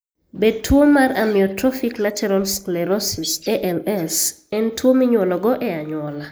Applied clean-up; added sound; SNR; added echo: neural mask model Resemble Enhance denoiser.